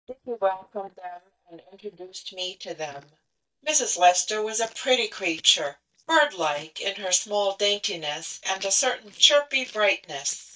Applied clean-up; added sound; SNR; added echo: neural mask model DeepFilterNet 3.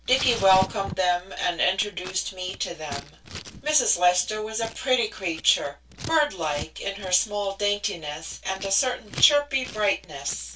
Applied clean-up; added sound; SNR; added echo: none; Scissors; 14 dB; reverberation time 0.2 s.